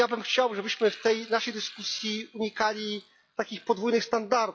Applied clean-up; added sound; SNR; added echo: classical method log-MMSE.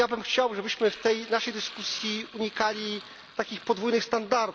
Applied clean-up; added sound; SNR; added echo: none; Sink (filling or washing); 18 dB; none.